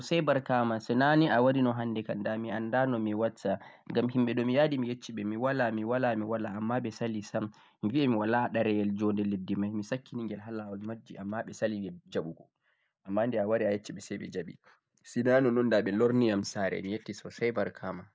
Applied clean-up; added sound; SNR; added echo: none; none; none; none.